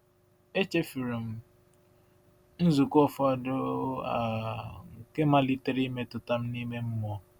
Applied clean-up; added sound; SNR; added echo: none; none; none; none.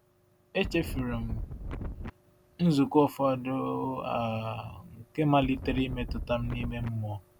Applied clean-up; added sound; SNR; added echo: none; Wind; 6 dB; none.